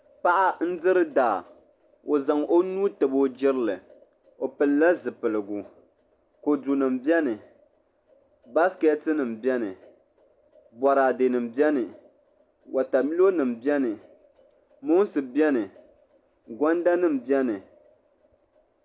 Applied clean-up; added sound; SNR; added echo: none; none; none; none.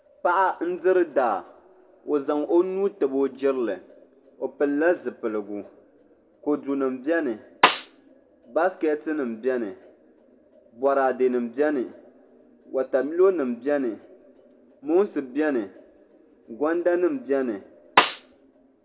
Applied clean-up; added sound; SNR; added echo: none; Snare drum; -3 dB; reverberation time 1.8 s.